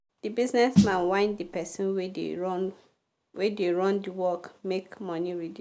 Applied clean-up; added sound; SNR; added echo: none; Snare drum; 0 dB; none.